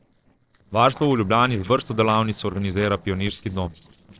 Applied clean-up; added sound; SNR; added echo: neural separator model SepFormer DNS4.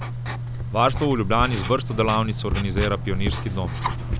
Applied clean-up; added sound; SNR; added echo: none; Writing; 2 dB; none.